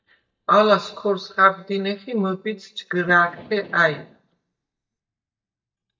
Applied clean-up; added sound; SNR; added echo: neural mask model DeepFilterNet 3.